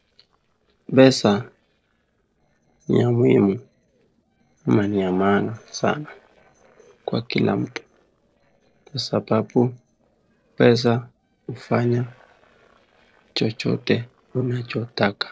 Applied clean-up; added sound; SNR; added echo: neural separator model SepFormer DNS4.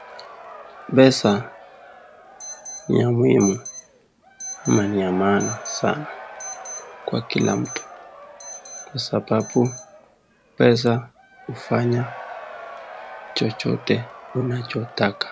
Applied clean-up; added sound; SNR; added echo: none; Crowd / Cheering + Alarm; 14 dB; none.